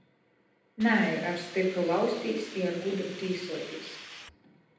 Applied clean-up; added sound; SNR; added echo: none; Hiss; 15 dB; reverberation time 0.8 s.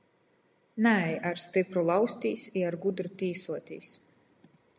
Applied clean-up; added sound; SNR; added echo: none; none; none; none.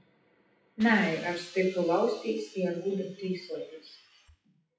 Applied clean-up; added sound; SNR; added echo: classical method WPE with log-MMSE.